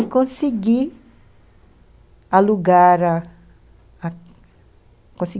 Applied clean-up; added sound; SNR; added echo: none; none; none; none.